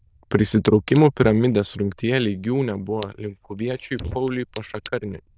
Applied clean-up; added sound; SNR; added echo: neural diffusion model UNIVERSE++.